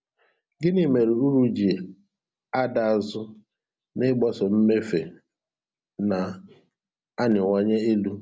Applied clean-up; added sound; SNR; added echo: none; none; none; none.